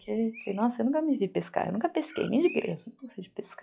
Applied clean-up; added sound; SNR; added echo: classical method log-MMSE.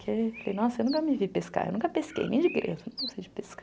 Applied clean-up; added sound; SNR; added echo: none; Bird; 16 dB; none.